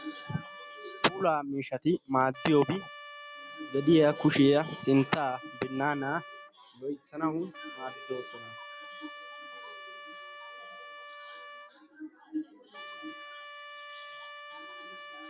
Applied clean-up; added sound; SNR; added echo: none; Trumpet; 15 dB; none.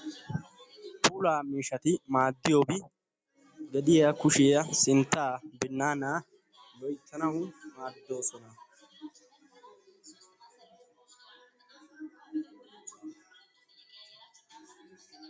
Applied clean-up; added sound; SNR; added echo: none; none; none; none.